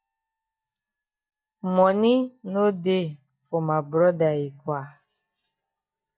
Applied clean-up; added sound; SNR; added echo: neural mask model DeepFilterNet 3.